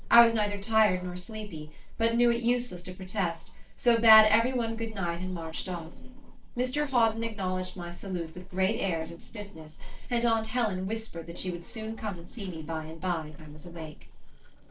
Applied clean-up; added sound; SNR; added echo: neural separator model SepFormer DNS4.